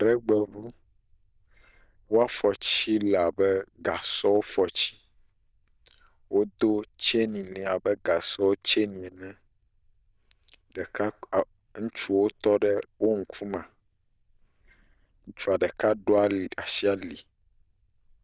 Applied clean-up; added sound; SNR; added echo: neural diffusion model UNIVERSE++.